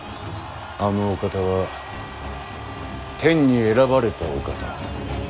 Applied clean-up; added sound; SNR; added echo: none; Domestic sounds, home sounds; 15 dB; none.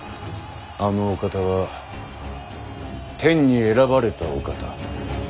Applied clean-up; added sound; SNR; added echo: none; none; none; none.